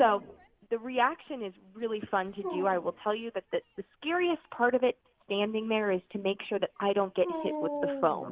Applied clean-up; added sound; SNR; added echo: none; Dog; 12 dB; none.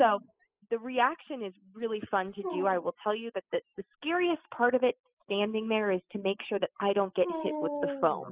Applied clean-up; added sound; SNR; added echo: classical method spectral subtraction.